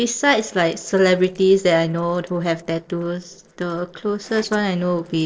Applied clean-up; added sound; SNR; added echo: neural separator model SepFormer DNS4.